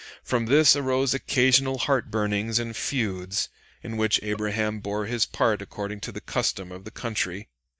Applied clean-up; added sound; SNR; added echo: neural mask model DeepFilterNet 3.